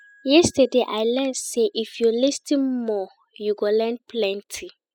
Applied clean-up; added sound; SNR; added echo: classical method spectral subtraction.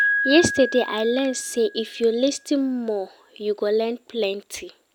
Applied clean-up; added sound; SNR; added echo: none; Piano; 8 dB; none.